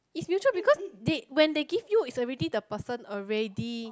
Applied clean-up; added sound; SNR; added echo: none; none; none; none.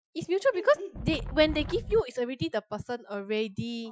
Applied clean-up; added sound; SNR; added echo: classical method Wiener filter.